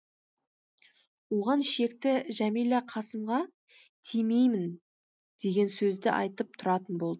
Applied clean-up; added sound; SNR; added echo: none; none; none; none.